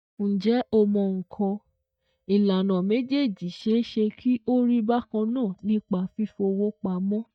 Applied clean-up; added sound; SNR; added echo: neural mask model DeepFilterNet 3.